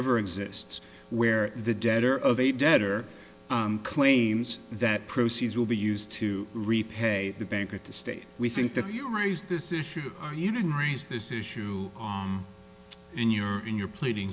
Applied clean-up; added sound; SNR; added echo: none; none; none; none.